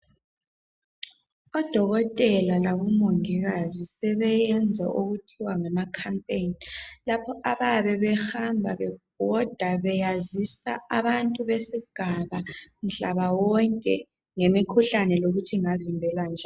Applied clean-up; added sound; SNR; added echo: none; none; none; none.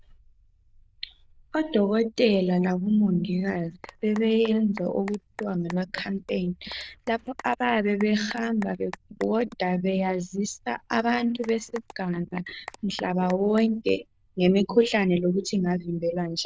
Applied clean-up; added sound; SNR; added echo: neural diffusion model UNIVERSE++.